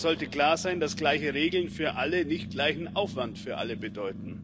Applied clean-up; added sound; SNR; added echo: none; Growling; 10 dB; none.